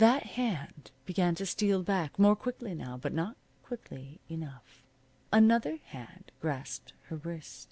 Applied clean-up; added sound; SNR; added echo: none; none; none; none.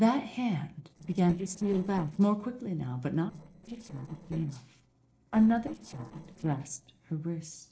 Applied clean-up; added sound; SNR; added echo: neural separator model SepFormer DNS4.